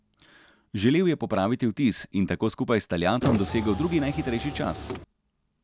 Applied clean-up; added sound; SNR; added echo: none; Car; 7 dB; none.